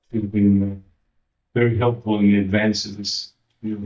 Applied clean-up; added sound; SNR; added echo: neural mask model DeepFilterNet 3.